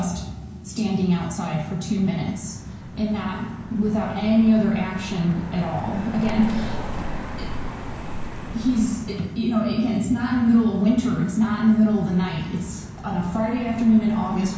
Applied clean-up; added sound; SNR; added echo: none; Car passing by; 12 dB; reverberation time 0.6 s.